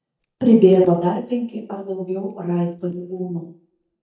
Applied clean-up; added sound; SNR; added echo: neural mask model DeepFilterNet 3.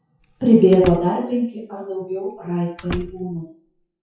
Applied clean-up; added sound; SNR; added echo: classical method WPE with log-MMSE.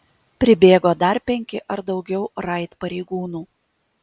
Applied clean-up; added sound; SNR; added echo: none; none; none; none.